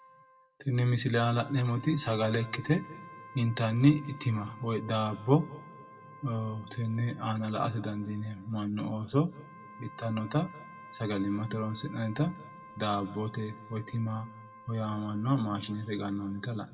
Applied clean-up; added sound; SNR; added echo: none; Wind instrument, woodwind instrument; 20 dB; reverberation time 1.8 s.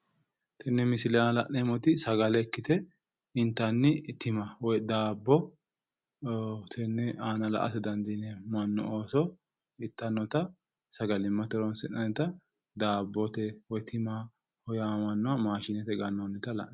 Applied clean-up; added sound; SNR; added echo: none; none; none; none.